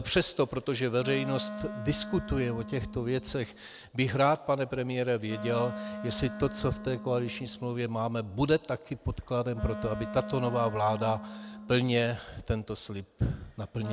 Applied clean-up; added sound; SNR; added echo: none; Wind instrument, woodwind instrument; 12 dB; none.